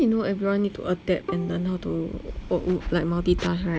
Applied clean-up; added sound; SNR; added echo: none; Bowed string instrument; 16 dB; none.